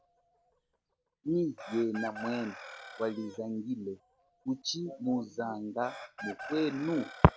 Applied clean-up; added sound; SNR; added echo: none; Chicken, rooster; 15 dB; none.